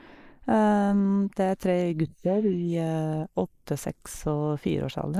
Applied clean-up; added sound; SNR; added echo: neural mask model Resemble Enhance denoiser.